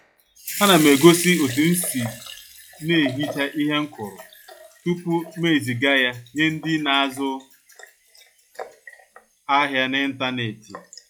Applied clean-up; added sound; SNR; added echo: classical method log-MMSE.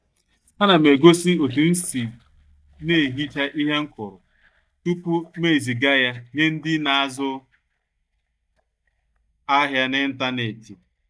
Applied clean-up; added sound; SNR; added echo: neural mask model DeepFilterNet 3.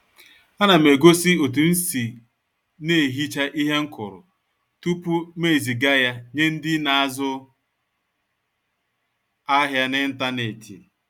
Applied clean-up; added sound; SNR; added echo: none; none; none; none.